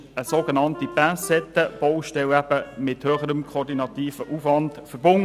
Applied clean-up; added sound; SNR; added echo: none; Wind instrument, woodwind instrument; 20 dB; none.